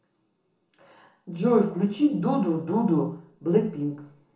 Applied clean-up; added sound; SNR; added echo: none; none; none; reverberation time 0.7 s.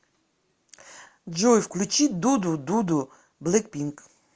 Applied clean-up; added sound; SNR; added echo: none; none; none; none.